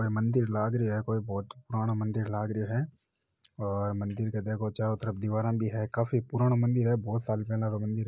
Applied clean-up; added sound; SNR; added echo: none; none; none; none.